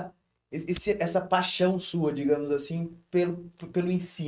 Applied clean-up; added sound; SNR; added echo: neural mask model RNNoise.